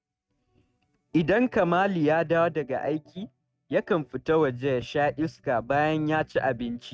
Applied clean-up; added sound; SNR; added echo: neural mask model RNNoise.